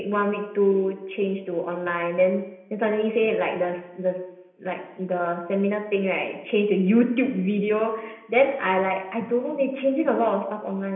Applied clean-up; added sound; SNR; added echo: none; none; none; reverberation time 0.8 s.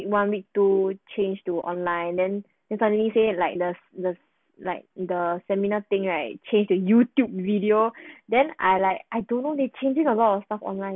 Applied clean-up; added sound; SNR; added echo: none; none; none; none.